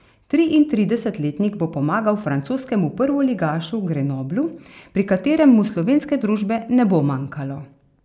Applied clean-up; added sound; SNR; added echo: none; none; none; none.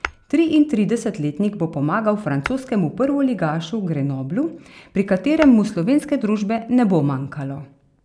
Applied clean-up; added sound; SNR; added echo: none; Tap / Hammer; 19 dB; none.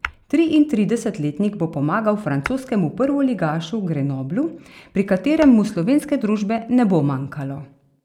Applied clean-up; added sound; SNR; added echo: neural mask model Resemble Enhance denoiser.